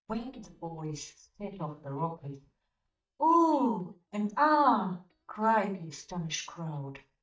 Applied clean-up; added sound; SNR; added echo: neural mask model DeepFilterNet 3.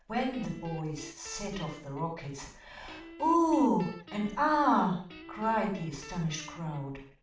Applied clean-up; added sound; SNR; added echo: none; Guitar; 18 dB; reverberation time 0.5 s.